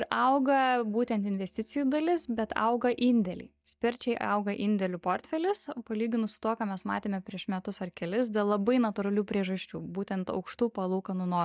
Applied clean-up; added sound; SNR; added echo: neural mask model DeepFilterNet 3.